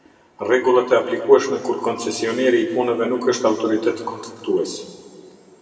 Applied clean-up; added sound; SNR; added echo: none; none; none; reverberation time 2.0 s.